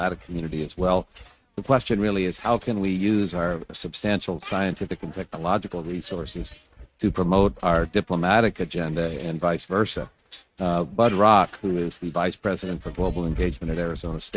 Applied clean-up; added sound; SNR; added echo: neural mask model RNNoise.